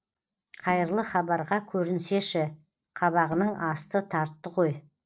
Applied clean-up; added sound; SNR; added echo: neural separator model SepFormer DNS4.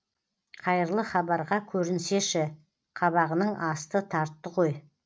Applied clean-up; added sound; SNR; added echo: none; none; none; none.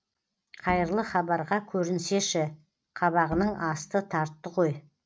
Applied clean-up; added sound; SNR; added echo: none; Bowed string instrument; 15 dB; none.